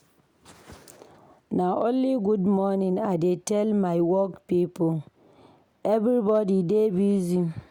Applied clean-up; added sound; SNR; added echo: none; none; none; none.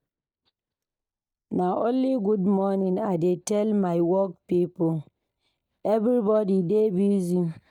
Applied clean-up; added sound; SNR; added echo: neural mask model DeepFilterNet 3.